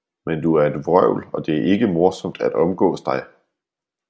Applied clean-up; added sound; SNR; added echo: none; none; none; none.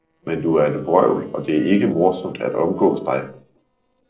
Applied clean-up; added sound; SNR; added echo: neural separator model SepFormer DNS4.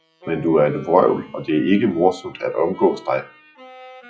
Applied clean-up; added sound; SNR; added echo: classical method WPE with log-MMSE.